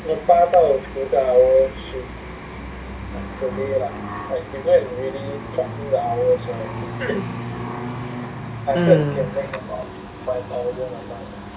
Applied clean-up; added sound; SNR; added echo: none; none; none; none.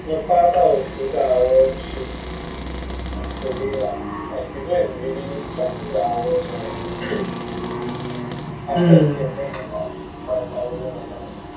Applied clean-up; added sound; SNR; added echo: none; Cupboard open or close; 17 dB; reverberation time 0.3 s.